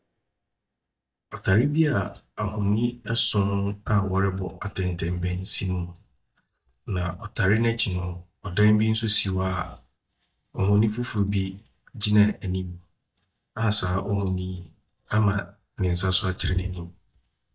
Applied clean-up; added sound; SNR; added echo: neural mask model DeepFilterNet 3.